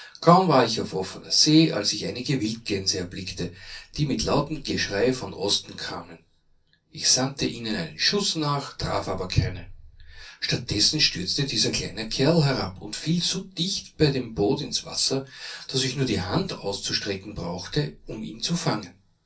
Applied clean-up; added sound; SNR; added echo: none; none; none; reverberation time 0.3 s.